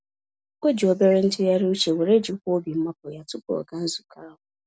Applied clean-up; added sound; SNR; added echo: none; none; none; none.